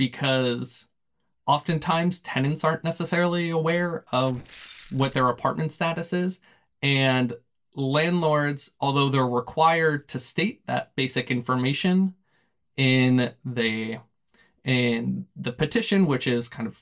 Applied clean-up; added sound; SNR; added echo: neural separator model SepFormer DNS4.